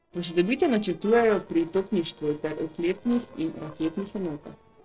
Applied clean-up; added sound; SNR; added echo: neural separator model SepFormer DNS4.